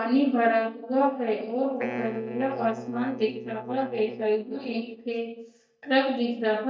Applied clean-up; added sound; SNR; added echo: neural mask model DeepFilterNet 3.